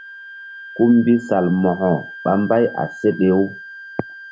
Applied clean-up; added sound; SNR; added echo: none; Wind instrument, woodwind instrument; 17 dB; none.